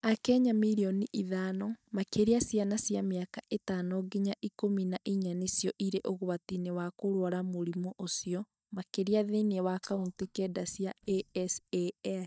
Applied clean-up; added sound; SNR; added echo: neural mask model DeepFilterNet 3.